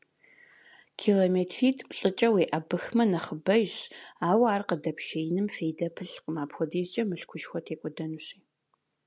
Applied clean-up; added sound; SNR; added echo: none; none; none; none.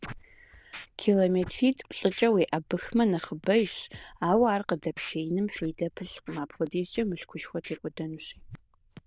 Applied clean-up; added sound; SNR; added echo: neural diffusion model UNIVERSE++.